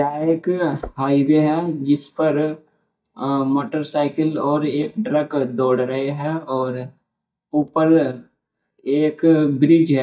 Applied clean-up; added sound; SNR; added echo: neural mask model DeepFilterNet 3.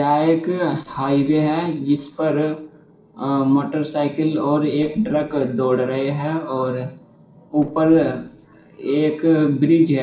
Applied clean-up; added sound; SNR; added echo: neural separator model SepFormer DNS4.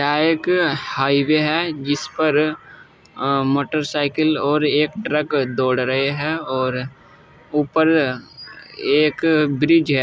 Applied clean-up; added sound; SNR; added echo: none; none; none; none.